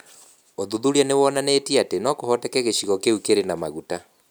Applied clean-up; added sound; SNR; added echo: none; none; none; none.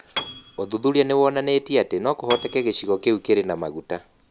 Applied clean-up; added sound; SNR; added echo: none; Piano; 16 dB; none.